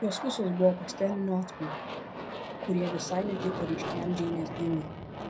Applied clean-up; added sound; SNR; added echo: none; Aircraft; 7 dB; reverberation time 0.4 s.